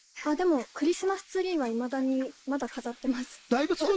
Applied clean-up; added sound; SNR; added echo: neural mask model Resemble Enhance denoiser.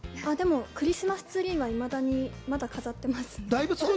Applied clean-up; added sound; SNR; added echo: none; none; none; none.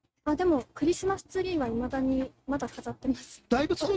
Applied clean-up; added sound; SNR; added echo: neural mask model RNNoise.